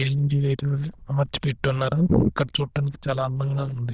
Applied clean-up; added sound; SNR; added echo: neural diffusion model UNIVERSE++.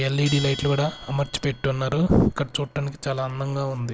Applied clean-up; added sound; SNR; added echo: none; Bell; 17 dB; none.